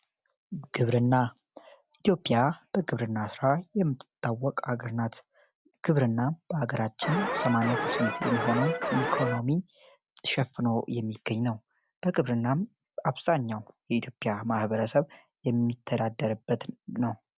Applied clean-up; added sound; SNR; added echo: none; Alarm; 1 dB; none.